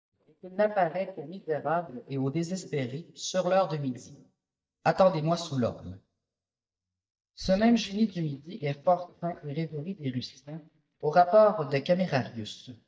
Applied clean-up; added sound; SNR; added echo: neural mask model DeepFilterNet 3.